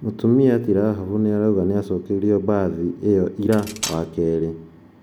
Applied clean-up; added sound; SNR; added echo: none; Cutlery, silverware; 14 dB; none.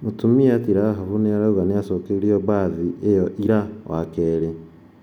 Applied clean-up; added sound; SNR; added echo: none; none; none; none.